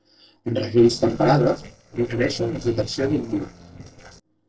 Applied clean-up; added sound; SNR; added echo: neural separator model SepFormer DNS4.